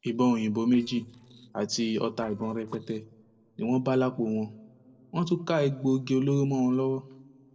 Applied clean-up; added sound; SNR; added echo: neural separator model SepFormer DNS4.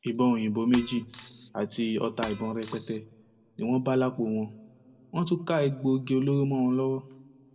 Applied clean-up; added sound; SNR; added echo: none; Shatter; 13 dB; reverberation time 2.2 s.